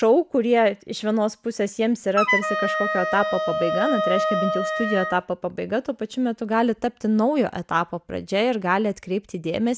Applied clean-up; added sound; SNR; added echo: none; Wind instrument, woodwind instrument; 1 dB; none.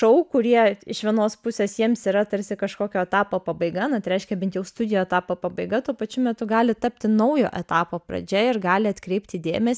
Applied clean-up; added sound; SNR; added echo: none; none; none; none.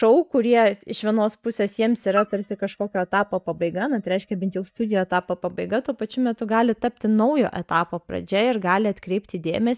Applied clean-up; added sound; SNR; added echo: neural mask model DeepFilterNet 3.